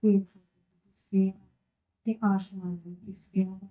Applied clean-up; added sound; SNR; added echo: neural mask model DeepFilterNet 3.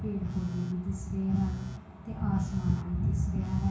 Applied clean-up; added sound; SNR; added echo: none; Telephone; 12 dB; reverberation time 0.6 s.